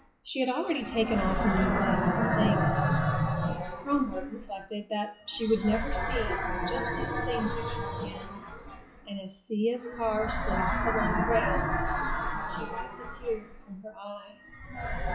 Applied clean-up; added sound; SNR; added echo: classical method WPE with log-MMSE.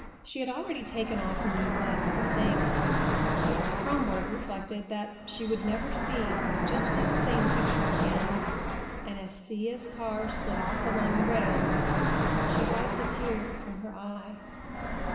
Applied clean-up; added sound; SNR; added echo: none; Fixed-wing aircraft, airplane; -5 dB; reverberation time 1.8 s.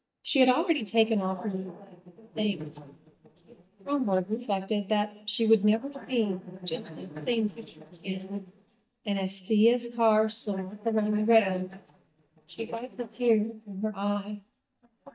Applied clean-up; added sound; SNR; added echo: neural mask model DeepFilterNet 3.